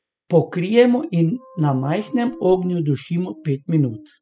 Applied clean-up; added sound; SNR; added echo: classical method spectral subtraction.